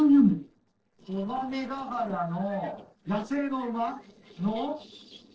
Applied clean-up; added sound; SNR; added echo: neural separator model SepFormer DNS4.